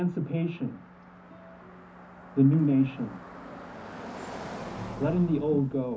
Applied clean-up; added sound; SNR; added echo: none; Car passing by; 15 dB; reverberation time 0.3 s.